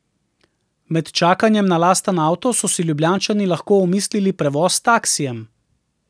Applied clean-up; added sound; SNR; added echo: none; none; none; none.